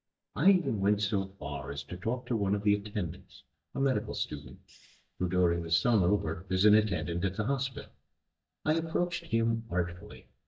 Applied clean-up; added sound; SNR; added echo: neural mask model DeepFilterNet 3.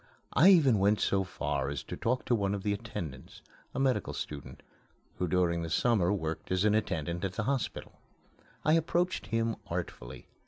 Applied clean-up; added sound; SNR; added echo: none; none; none; none.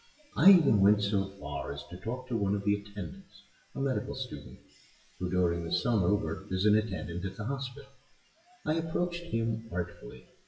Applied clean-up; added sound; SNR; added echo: classical method WPE with log-MMSE.